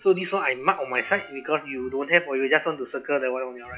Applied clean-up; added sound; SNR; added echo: classical method log-MMSE.